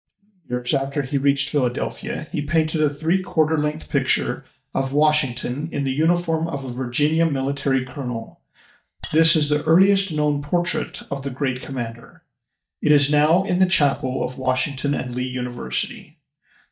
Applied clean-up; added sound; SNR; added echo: neural mask model DeepFilterNet 3.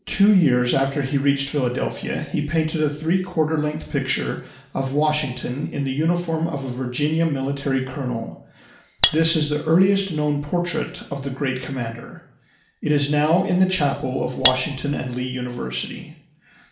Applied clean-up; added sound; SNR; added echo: none; Cutlery, silverware; 2 dB; reverberation time 0.6 s.